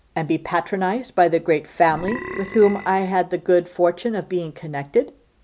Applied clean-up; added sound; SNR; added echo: none; Burping, eructation; 13 dB; none.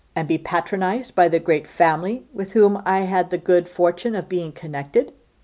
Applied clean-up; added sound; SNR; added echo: none; none; none; none.